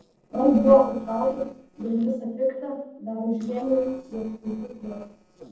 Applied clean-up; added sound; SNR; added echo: neural separator model SepFormer DNS4.